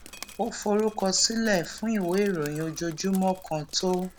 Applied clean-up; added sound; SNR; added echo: none; Drip; 18 dB; none.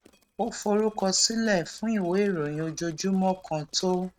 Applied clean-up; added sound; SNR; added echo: neural mask model RNNoise.